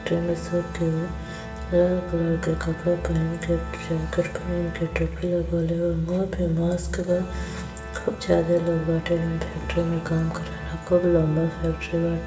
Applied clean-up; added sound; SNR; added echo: none; Organ; 16 dB; reverberation time 2.1 s.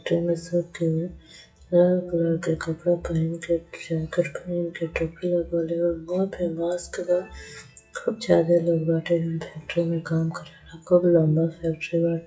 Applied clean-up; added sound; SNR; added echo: classical method WPE with log-MMSE.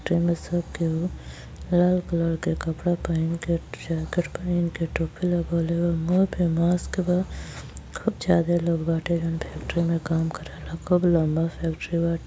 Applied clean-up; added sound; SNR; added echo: none; none; none; none.